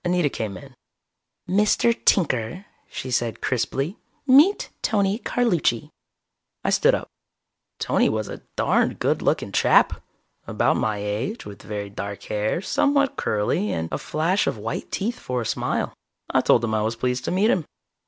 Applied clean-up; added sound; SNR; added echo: none; none; none; none.